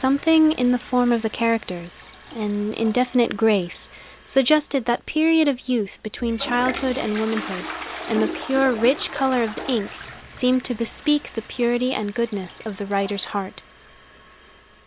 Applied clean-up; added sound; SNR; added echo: none; Toilet flush; 14 dB; none.